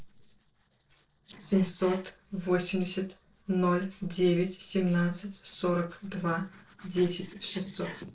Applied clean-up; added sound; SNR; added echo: neural separator model SepFormer DNS4.